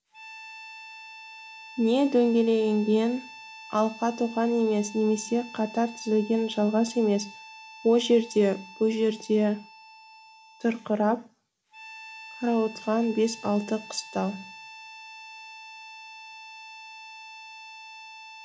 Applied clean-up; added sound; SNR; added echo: none; Harmonica; 18 dB; none.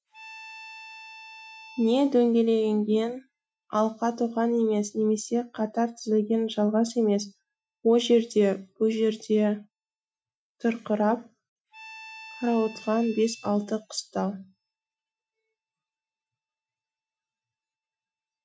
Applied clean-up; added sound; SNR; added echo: classical method Wiener filter.